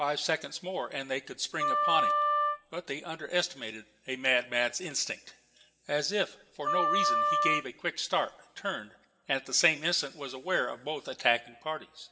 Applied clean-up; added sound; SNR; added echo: none; Wind instrument, woodwind instrument; -3 dB; reverberation time 0.7 s.